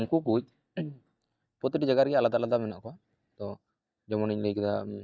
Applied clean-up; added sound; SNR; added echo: neural mask model DeepFilterNet 3.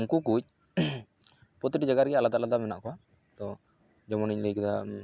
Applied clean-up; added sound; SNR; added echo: none; none; none; none.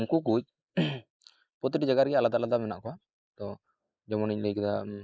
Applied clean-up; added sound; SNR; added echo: neural mask model Resemble Enhance denoiser.